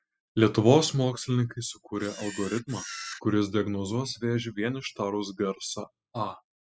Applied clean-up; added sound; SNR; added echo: classical method spectral subtraction.